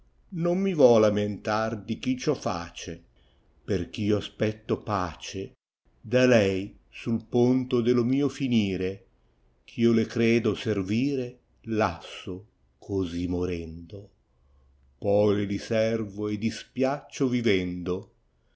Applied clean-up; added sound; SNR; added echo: none; none; none; none.